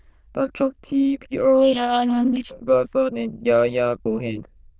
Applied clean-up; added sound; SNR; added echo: neural diffusion model UNIVERSE++.